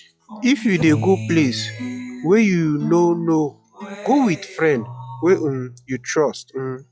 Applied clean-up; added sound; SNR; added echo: classical method log-MMSE.